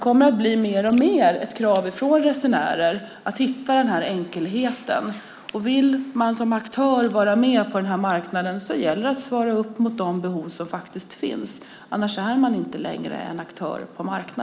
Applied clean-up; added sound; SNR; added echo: none; none; none; none.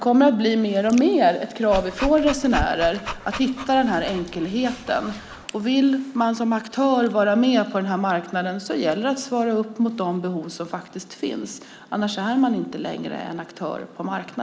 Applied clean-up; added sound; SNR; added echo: none; Dog; 11 dB; none.